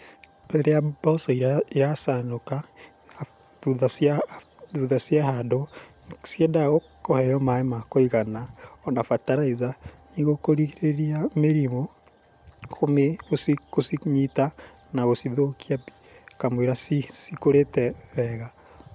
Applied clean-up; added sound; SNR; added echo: none; none; none; none.